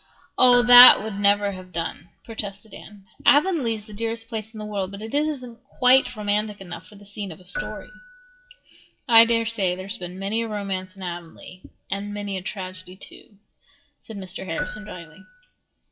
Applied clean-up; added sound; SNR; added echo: classical method WPE with log-MMSE.